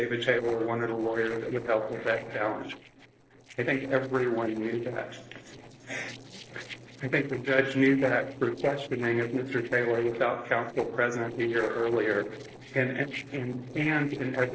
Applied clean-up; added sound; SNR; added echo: neural separator model SepFormer DNS4.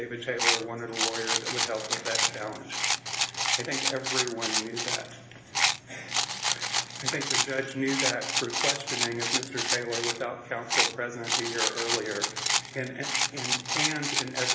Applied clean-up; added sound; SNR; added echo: none; Rattle; -5 dB; reverberation time 1.0 s.